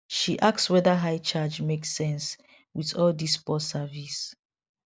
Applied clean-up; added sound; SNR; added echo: none; none; none; none.